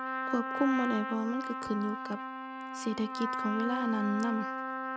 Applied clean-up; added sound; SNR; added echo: none; Trumpet; 3 dB; none.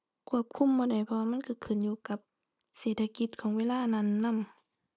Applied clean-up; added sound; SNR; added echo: none; none; none; none.